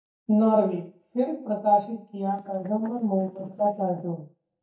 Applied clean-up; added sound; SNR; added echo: neural mask model DeepFilterNet 3.